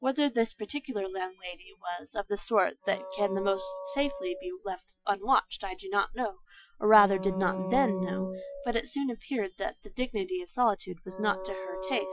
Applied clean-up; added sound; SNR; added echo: classical method Wiener filter.